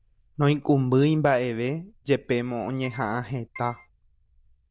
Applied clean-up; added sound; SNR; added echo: neural diffusion model UNIVERSE++.